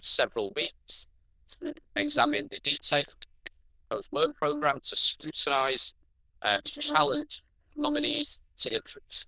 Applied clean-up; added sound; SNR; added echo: neural diffusion model UNIVERSE++.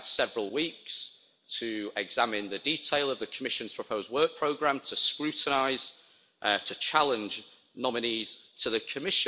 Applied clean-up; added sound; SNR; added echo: none; none; none; none.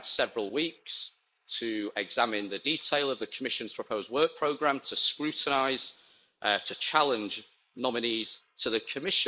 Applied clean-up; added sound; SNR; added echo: neural mask model Resemble Enhance denoiser.